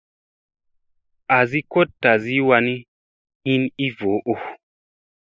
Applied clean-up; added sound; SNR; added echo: neural mask model Resemble Enhance denoiser.